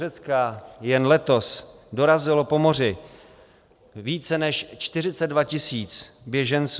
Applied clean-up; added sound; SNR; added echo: none; none; none; none.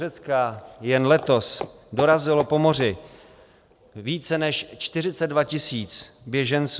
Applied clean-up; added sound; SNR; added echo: none; Walk, footsteps; 13 dB; none.